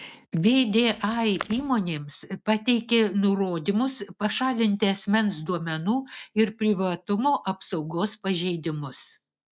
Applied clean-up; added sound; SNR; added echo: neural mask model RNNoise.